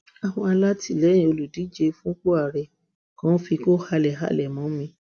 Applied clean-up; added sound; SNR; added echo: none; none; none; none.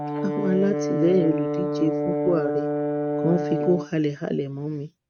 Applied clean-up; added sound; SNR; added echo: neural mask model RNNoise.